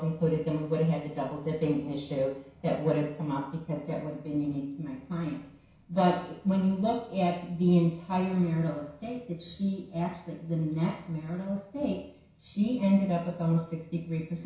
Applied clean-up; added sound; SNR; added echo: none; none; none; reverberation time 0.6 s.